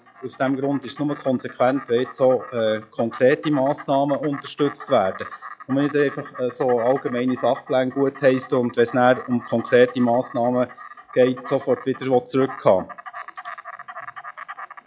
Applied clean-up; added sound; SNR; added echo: classical method log-MMSE.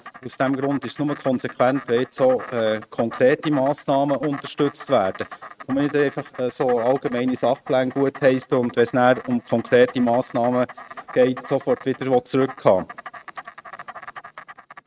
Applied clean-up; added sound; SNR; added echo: neural mask model RNNoise.